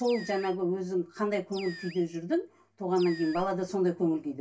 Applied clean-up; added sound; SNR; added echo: none; Animal; 19 dB; reverberation time 0.2 s.